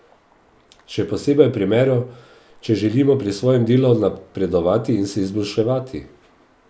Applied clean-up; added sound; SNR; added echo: none; none; none; none.